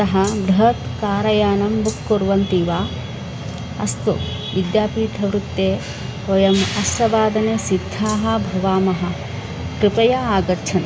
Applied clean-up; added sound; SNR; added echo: none; Rattle (instrument); 16 dB; none.